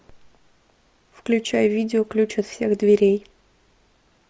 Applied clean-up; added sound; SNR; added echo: none; none; none; none.